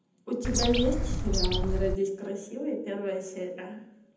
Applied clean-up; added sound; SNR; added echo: none; Bird; -4 dB; reverberation time 0.8 s.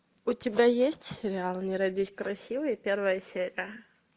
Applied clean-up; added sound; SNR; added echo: none; none; none; none.